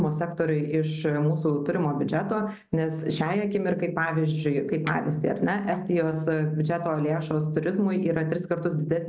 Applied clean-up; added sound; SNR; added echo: neural mask model Resemble Enhance denoiser.